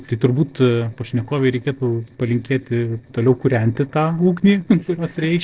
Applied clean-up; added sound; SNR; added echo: neural separator model SepFormer DNS4.